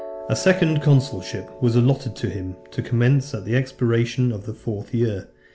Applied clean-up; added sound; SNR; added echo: none; Piano; 19 dB; none.